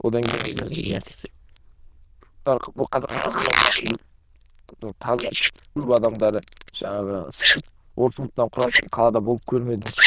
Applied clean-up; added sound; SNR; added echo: neural diffusion model UNIVERSE++.